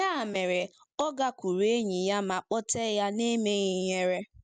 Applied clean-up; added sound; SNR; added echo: none; none; none; none.